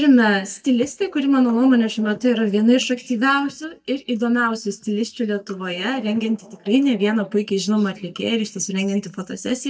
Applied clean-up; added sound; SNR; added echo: neural mask model DeepFilterNet 3.